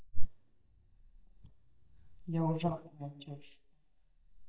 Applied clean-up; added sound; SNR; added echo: neural mask model DeepFilterNet 3.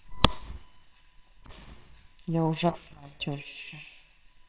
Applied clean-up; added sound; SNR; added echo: neural separator model SepFormer WHAMR!.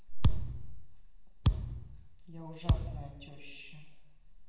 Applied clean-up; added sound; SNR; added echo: none; Thump, thud; 0 dB; reverberation time 1.1 s.